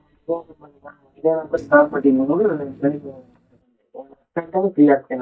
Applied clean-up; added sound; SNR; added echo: neural mask model DeepFilterNet 3.